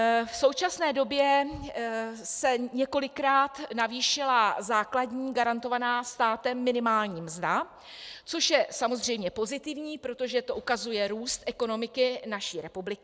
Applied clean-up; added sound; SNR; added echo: none; none; none; none.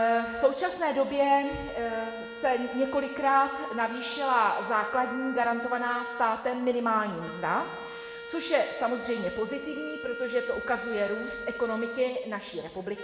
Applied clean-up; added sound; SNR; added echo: none; Wind instrument, woodwind instrument; 11 dB; reverberation time 1.6 s.